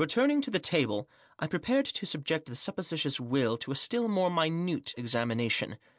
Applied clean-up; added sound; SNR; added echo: none; none; none; none.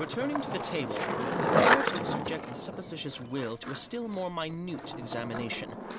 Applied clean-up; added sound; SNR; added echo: none; Skateboard; -4 dB; none.